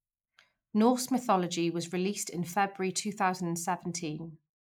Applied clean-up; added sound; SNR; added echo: neural mask model Resemble Enhance denoiser.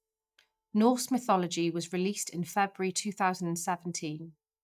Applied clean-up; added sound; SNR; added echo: neural mask model DeepFilterNet 3.